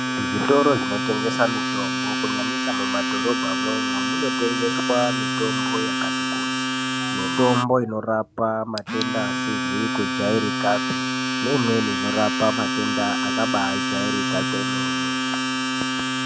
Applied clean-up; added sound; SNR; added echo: none; Domestic sounds, home sounds; -2 dB; none.